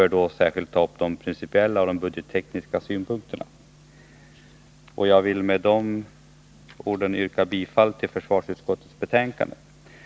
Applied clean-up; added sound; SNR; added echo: none; none; none; none.